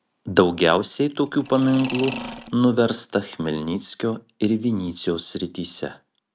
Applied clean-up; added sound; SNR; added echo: none; Mechanisms; 12 dB; none.